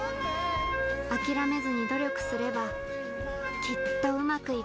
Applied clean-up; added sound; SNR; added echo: none; Wind instrument, woodwind instrument; 1 dB; none.